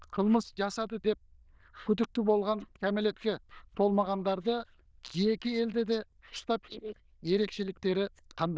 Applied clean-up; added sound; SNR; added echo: neural diffusion model UNIVERSE++.